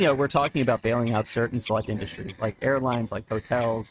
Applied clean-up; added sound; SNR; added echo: neural mask model RNNoise.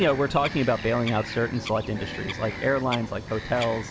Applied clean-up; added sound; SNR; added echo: none; Bird vocalization, bird call, bird song; 11 dB; none.